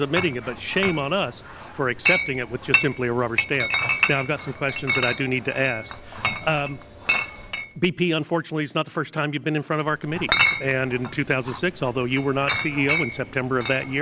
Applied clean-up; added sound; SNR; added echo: none; Chatter / Chink, clink; 3 dB; none.